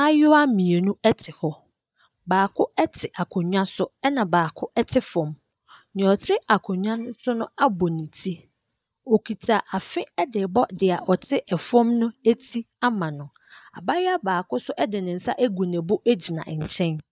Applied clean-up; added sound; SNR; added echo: neural mask model DeepFilterNet 3.